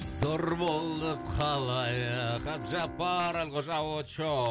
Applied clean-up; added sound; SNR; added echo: none; Bowed string instrument + Brass instrument; 12 dB; none.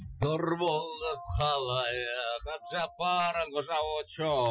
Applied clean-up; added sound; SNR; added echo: classical method Wiener filter.